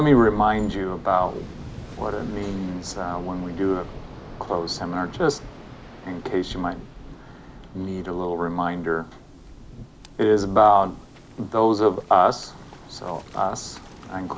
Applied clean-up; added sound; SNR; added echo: none; Waves, surf; 16 dB; none.